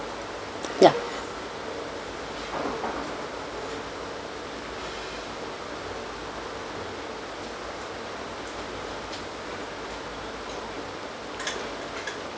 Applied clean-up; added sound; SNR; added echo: none; none; none; none.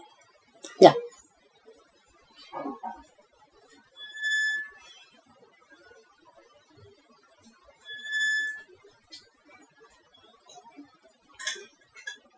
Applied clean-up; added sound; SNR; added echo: classical method Wiener filter.